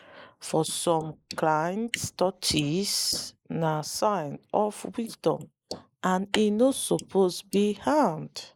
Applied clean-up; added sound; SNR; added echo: neural mask model Resemble Enhance denoiser.